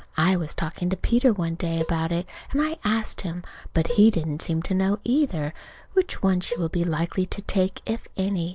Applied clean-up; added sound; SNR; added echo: neural separator model SepFormer DNS4.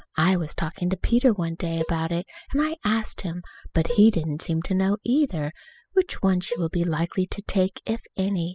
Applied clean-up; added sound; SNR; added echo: classical method spectral subtraction.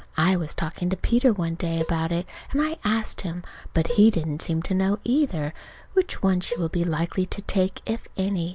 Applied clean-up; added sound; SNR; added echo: none; Cowbell; 14 dB; none.